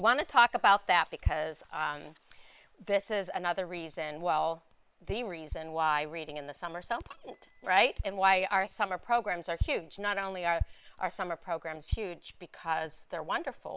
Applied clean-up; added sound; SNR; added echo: neural separator model SepFormer WHAM!.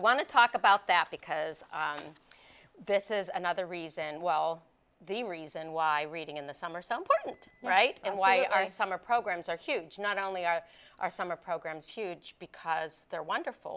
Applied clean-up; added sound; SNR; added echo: none; none; none; none.